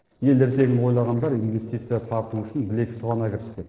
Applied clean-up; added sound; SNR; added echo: neural separator model SepFormer DNS4.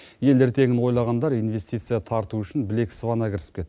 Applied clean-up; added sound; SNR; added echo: none; none; none; none.